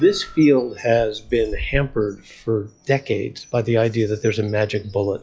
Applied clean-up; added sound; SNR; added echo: classical method log-MMSE.